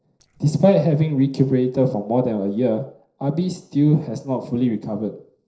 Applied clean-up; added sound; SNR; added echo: neural separator model SepFormer DNS4.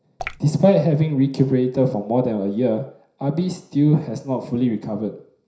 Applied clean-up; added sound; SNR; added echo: none; Drip / Water; 11 dB; reverberation time 0.5 s.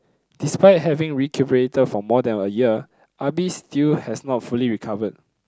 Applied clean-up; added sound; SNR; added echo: none; none; none; none.